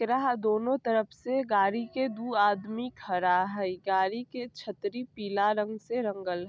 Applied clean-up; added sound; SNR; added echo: none; none; none; none.